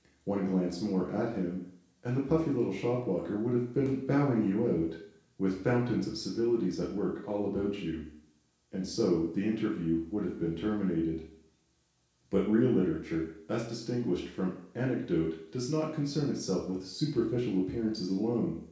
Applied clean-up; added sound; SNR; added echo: none; none; none; reverberation time 0.6 s.